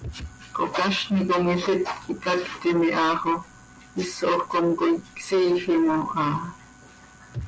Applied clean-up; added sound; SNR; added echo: none; none; none; none.